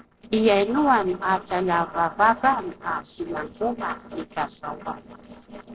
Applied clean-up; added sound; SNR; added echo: neural separator model SepFormer DNS4.